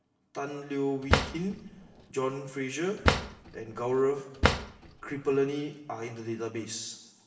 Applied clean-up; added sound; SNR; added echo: none; Drawer open or close; -2 dB; reverberation time 1.1 s.